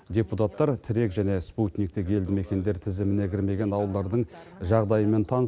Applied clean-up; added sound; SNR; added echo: none; none; none; none.